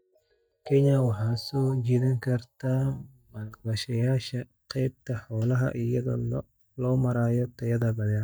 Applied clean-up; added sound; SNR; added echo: neural mask model DeepFilterNet 3.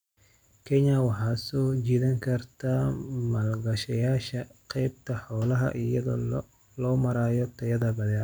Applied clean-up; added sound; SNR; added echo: none; none; none; none.